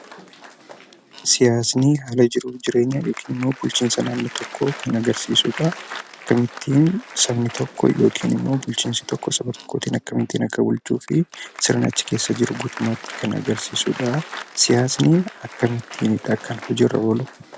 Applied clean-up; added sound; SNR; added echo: none; Applause; 17 dB; none.